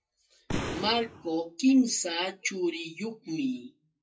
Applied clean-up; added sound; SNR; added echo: classical method WPE with log-MMSE.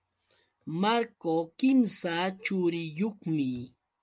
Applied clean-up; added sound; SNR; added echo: none; none; none; none.